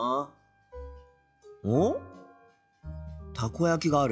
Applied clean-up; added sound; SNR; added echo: classical method log-MMSE.